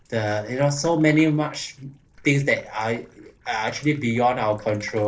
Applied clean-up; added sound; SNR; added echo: neural separator model SepFormer DNS4.